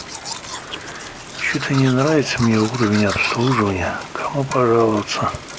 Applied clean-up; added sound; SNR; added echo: none; Domestic sounds, home sounds + Rain; 12 dB; none.